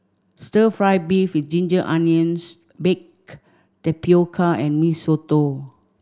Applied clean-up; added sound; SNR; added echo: none; none; none; none.